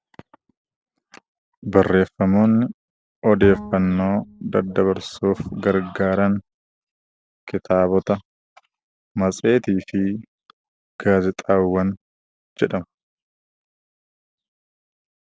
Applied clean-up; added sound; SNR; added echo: neural separator model SepFormer DNS4.